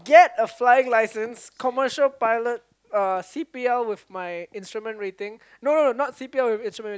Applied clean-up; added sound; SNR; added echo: none; none; none; none.